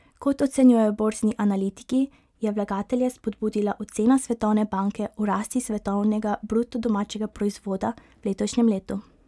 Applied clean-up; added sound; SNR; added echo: none; none; none; none.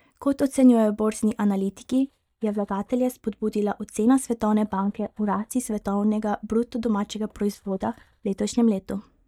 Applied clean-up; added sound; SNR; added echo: neural mask model DeepFilterNet 3.